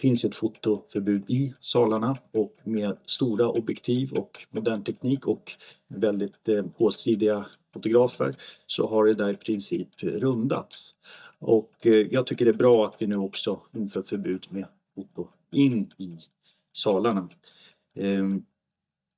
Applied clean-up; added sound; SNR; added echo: neural mask model DeepFilterNet 3.